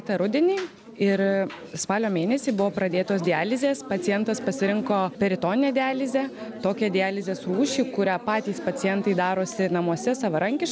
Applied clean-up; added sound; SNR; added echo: none; none; none; none.